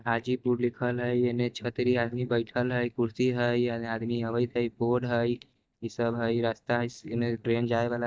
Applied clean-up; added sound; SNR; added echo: neural mask model DeepFilterNet 3.